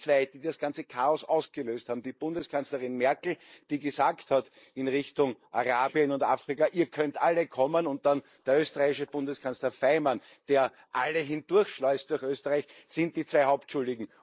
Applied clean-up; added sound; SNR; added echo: neural mask model Resemble Enhance denoiser.